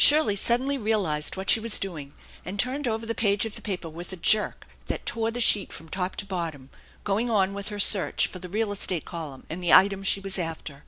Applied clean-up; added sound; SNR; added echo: none; none; none; none.